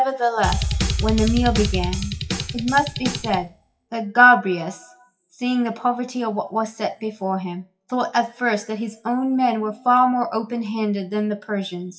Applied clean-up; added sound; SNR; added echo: classical method WPE with log-MMSE.